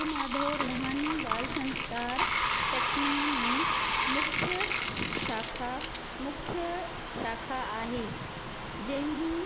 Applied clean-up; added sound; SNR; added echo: none; Bathtub (filling or washing); -5 dB; none.